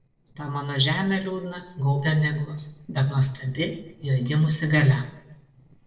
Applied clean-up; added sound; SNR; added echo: neural separator model SepFormer DNS4.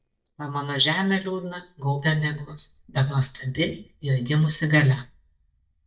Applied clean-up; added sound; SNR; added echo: neural mask model DeepFilterNet 3.